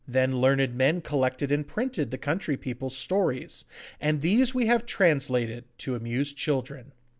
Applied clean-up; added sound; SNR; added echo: none; none; none; none.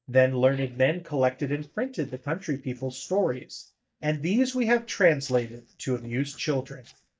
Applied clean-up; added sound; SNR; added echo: neural mask model DeepFilterNet 3.